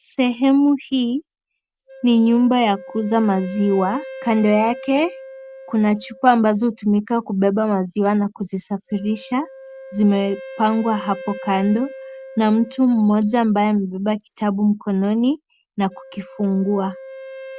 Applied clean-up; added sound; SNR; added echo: none; Wind instrument, woodwind instrument; 18 dB; none.